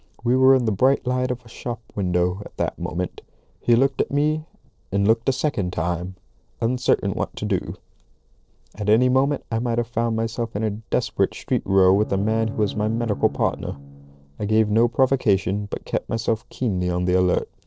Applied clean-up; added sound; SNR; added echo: neural separator model SepFormer DNS4.